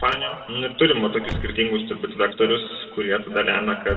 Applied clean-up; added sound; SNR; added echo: none; Slam / Car; 14 dB; reverberation time 1.7 s.